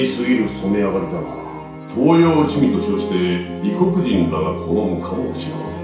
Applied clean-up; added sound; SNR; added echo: none; none; none; reverberation time 0.6 s.